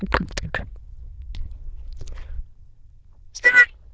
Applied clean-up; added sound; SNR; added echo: neural diffusion model UNIVERSE++.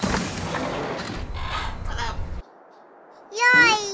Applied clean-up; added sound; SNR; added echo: none; Bird; 3 dB; none.